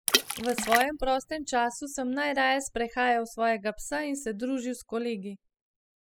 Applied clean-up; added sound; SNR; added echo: classical method spectral subtraction.